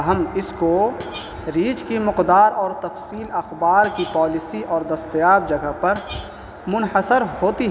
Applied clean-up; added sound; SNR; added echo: none; Screech; 19 dB; none.